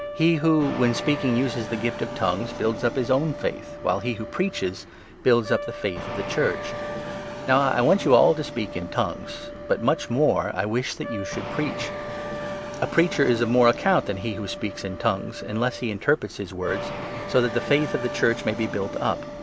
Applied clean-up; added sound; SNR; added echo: none; Trumpet + Fixed-wing aircraft, airplane; 9 dB; none.